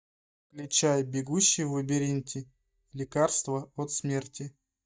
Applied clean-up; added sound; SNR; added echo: neural mask model DeepFilterNet 3.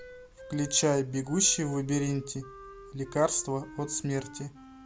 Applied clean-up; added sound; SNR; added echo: none; Wind instrument, woodwind instrument; 17 dB; none.